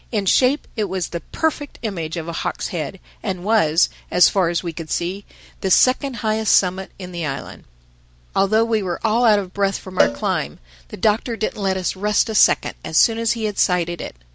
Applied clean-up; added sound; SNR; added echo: none; Cowbell; 7 dB; none.